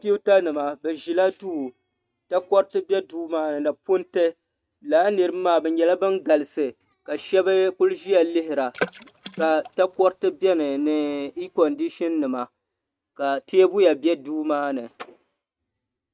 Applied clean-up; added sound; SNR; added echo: neural mask model RNNoise.